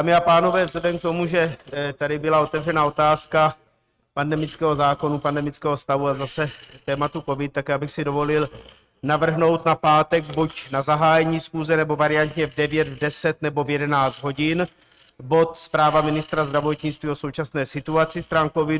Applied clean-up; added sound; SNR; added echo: neural mask model RNNoise.